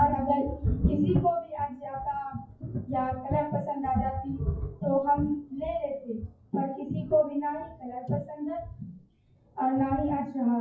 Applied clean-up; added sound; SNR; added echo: classical method WPE with log-MMSE.